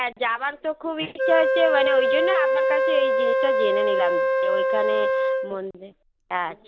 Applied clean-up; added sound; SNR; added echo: none; Wind instrument, woodwind instrument; -4 dB; none.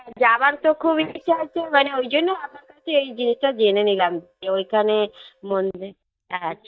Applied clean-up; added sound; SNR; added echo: neural mask model DeepFilterNet 3.